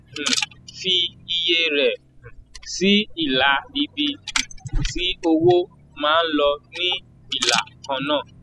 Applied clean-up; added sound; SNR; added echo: classical method spectral subtraction.